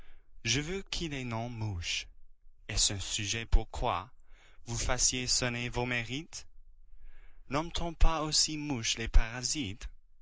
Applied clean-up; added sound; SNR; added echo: neural mask model Resemble Enhance denoiser.